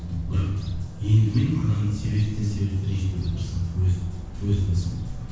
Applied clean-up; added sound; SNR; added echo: none; Gull, seagull / Fowl; 13 dB; reverberation time 1.2 s.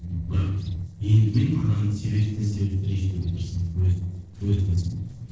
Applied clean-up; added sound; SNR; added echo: neural separator model SepFormer DNS4.